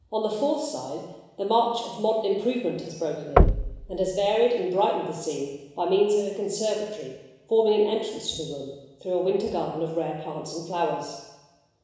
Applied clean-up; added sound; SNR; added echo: none; Knock; 0 dB; reverberation time 1.0 s.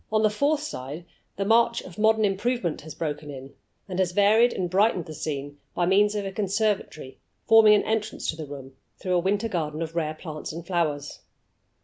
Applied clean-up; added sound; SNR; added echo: none; none; none; none.